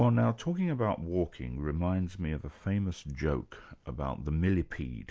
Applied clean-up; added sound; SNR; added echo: none; none; none; none.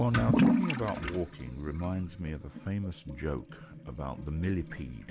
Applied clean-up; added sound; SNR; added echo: none; Toilet flush / Liquid; 0 dB; none.